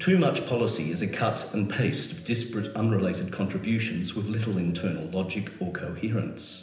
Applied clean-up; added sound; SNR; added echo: none; none; none; reverberation time 0.9 s.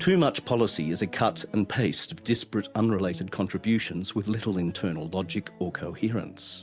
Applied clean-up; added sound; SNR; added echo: none; none; none; none.